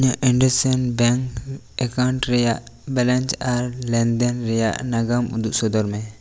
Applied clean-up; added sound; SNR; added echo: none; none; none; none.